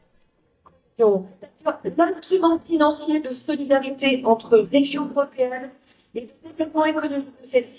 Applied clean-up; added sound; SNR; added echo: neural mask model DeepFilterNet 3.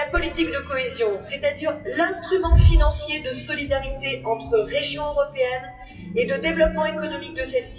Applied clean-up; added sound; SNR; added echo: classical method WPE with log-MMSE.